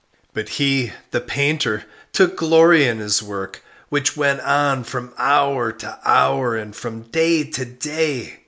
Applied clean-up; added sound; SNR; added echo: none; none; none; none.